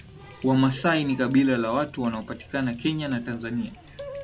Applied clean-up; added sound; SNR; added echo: none; Water tap, faucet; 18 dB; none.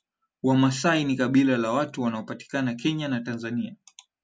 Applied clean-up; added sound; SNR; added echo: none; none; none; none.